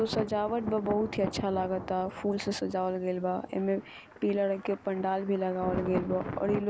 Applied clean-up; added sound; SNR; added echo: none; Thunder; 10 dB; none.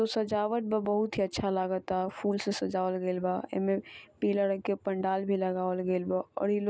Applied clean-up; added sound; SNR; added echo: none; none; none; none.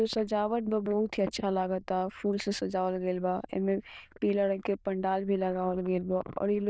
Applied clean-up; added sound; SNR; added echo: neural diffusion model UNIVERSE++.